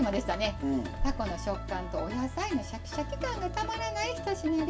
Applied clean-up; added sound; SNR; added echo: none; Breathing; 8 dB; reverberation time 0.2 s.